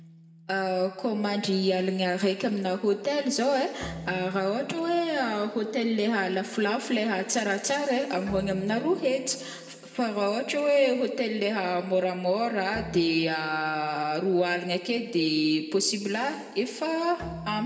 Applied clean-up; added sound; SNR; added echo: none; Bowed string instrument; 20 dB; reverberation time 1.7 s.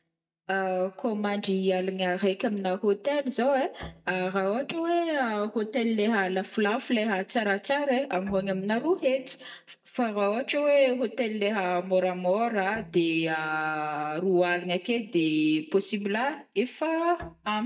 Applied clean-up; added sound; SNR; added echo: neural mask model DeepFilterNet 3.